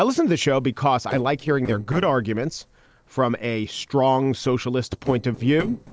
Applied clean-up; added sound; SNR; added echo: neural separator model SepFormer DNS4.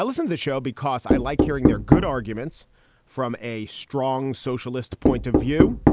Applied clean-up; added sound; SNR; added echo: none; Knock; -3 dB; none.